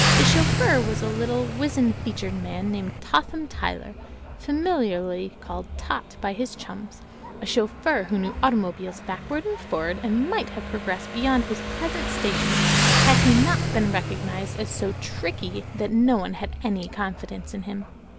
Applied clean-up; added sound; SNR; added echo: none; Motorcycle; 1 dB; none.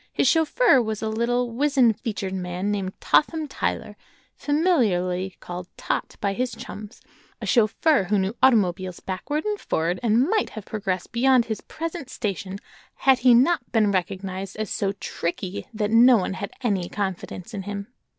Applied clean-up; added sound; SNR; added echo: none; none; none; none.